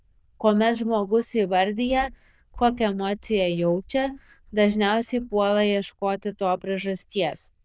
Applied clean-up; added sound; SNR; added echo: neural diffusion model UNIVERSE++.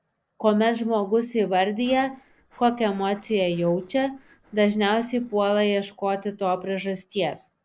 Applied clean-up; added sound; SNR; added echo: neural separator model SepFormer DNS4.